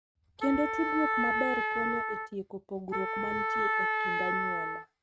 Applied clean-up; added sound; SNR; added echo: neural mask model RNNoise.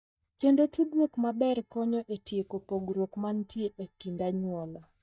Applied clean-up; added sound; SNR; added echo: neural mask model DeepFilterNet 3.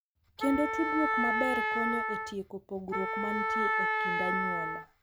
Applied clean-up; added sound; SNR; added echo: none; Wind instrument, woodwind instrument; -4 dB; none.